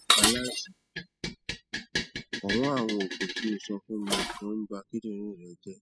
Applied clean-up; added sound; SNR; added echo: classical method spectral subtraction.